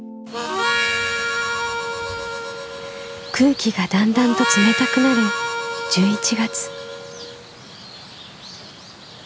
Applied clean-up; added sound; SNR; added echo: none; Harmonica; 2 dB; none.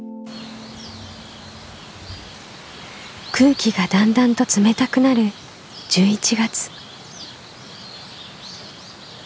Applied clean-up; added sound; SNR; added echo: none; none; none; none.